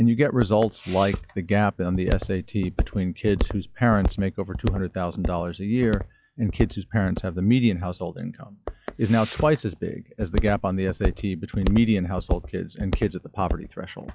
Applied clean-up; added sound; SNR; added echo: classical method log-MMSE.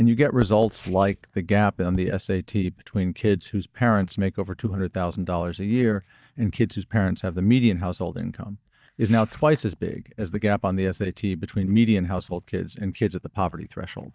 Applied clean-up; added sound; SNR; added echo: neural mask model DeepFilterNet 3.